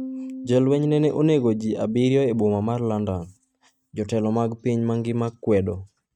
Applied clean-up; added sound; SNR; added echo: neural mask model RNNoise.